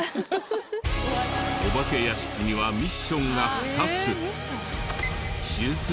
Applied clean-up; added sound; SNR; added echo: none; none; none; none.